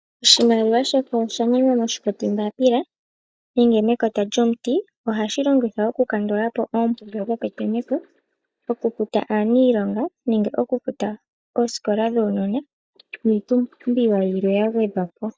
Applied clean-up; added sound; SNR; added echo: neural mask model DeepFilterNet 3.